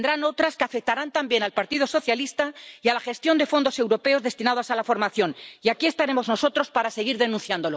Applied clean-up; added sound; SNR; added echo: none; none; none; none.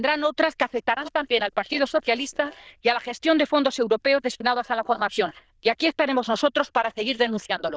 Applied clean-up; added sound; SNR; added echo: neural diffusion model UNIVERSE++.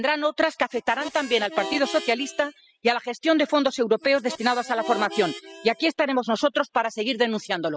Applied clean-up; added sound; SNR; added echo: classical method spectral subtraction.